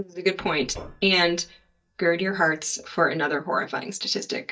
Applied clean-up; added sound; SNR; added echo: neural mask model DeepFilterNet 3.